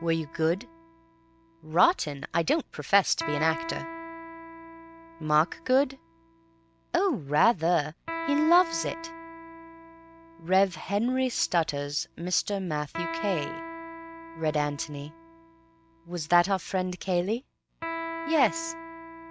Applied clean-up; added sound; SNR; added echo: none; Electric guitar; 12 dB; none.